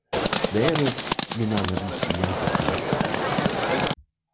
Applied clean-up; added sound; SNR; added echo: none; Livestock, farm animals, working animals; -4 dB; none.